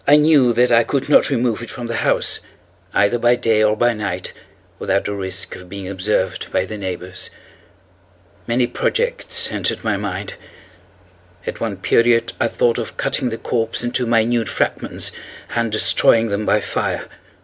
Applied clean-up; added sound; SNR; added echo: none; none; none; none.